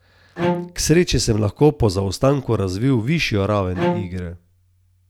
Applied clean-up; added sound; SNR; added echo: none; Bowed string instrument; 6 dB; none.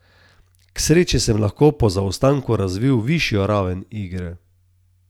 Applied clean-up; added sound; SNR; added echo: none; none; none; none.